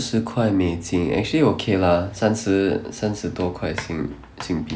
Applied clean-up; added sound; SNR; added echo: none; none; none; none.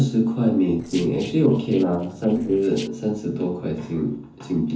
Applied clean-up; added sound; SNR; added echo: neural separator model SepFormer DNS4.